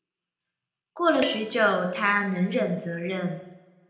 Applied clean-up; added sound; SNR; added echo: none; Dishes, pots, and pans; 12 dB; reverberation time 0.7 s.